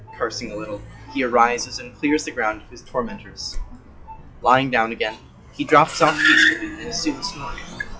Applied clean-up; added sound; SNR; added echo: classical method WPE with log-MMSE.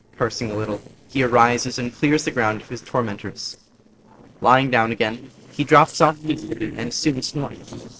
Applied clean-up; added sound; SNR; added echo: neural separator model SepFormer DNS4.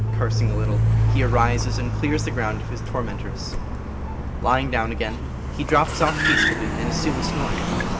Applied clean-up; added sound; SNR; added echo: none; Car; -3 dB; reverberation time 2.4 s.